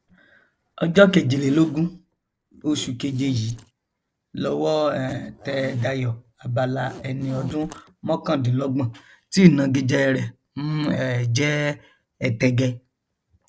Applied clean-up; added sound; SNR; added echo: neural separator model SepFormer DNS4.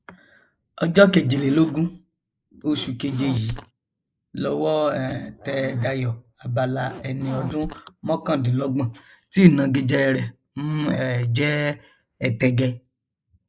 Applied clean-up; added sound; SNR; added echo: neural mask model Resemble Enhance denoiser.